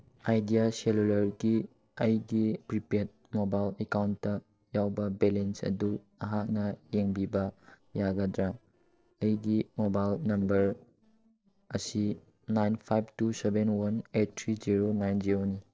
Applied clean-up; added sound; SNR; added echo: neural separator model SepFormer DNS4.